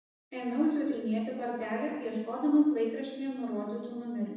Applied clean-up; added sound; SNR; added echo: none; none; none; reverberation time 1.1 s.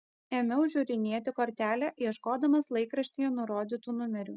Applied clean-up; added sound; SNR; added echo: none; none; none; none.